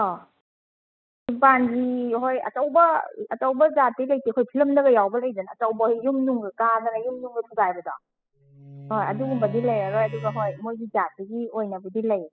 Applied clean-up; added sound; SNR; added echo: classical method spectral subtraction.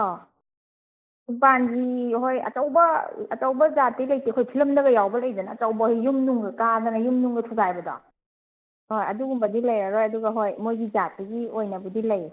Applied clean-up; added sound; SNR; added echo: neural mask model Resemble Enhance denoiser.